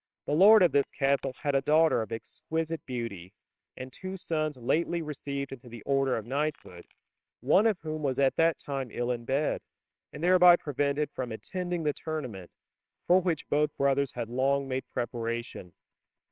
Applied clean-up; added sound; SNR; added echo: neural separator model SepFormer WHAMR!.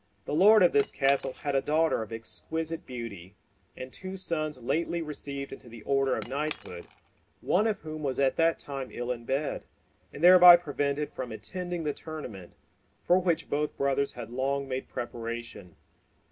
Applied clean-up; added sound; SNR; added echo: none; Cutlery, silverware / Chink, clink; 20 dB; reverberation time 0.3 s.